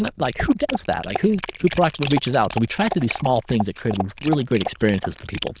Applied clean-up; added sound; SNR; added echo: neural diffusion model UNIVERSE++.